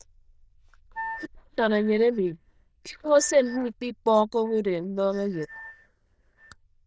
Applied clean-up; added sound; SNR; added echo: neural diffusion model UNIVERSE++.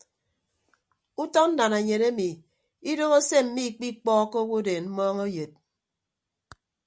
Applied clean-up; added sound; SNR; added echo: none; none; none; none.